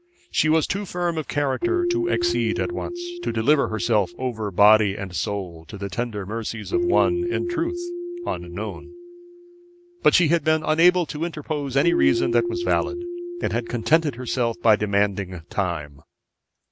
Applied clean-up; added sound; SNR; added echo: none; Keyboard (musical); 6 dB; none.